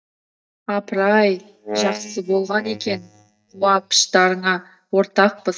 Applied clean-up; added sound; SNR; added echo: neural mask model DeepFilterNet 3.